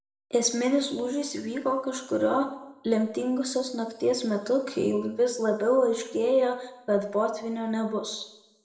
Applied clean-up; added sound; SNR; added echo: none; none; none; reverberation time 0.8 s.